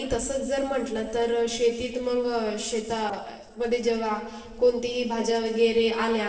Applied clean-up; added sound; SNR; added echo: neural separator model SepFormer DNS4.